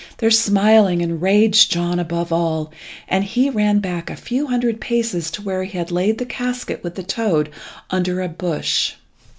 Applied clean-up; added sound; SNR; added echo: none; none; none; none.